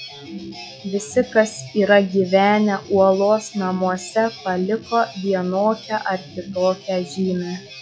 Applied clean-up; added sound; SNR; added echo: classical method log-MMSE.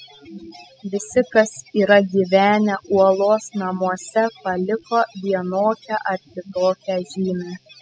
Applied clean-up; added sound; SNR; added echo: classical method spectral subtraction.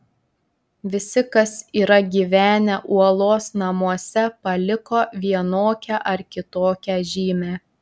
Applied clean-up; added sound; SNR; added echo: none; none; none; none.